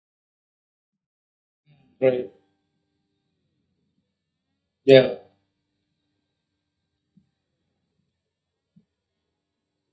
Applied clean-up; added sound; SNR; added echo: neural mask model DeepFilterNet 3.